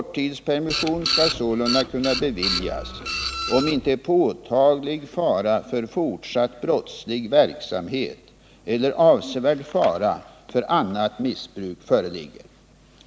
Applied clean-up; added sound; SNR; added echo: none; Printer; 4 dB; none.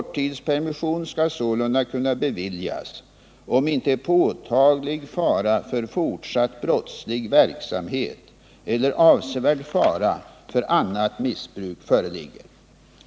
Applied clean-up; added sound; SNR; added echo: none; none; none; none.